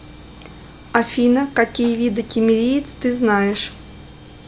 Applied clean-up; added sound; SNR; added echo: none; none; none; none.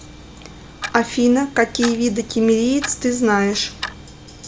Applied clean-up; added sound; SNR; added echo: none; Clock; 16 dB; none.